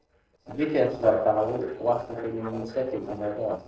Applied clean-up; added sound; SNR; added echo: neural separator model SepFormer DNS4.